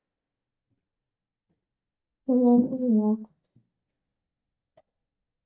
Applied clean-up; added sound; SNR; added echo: neural mask model DeepFilterNet 3.